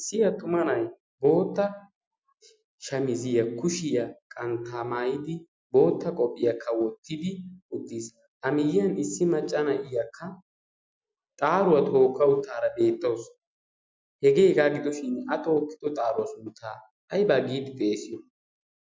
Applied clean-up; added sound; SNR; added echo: none; none; none; none.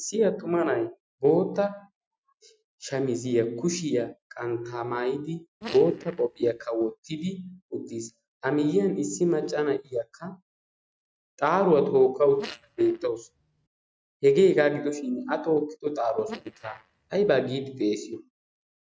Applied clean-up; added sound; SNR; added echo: neural mask model RNNoise.